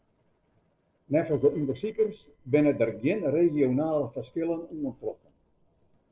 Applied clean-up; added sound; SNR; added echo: neural separator model SepFormer DNS4.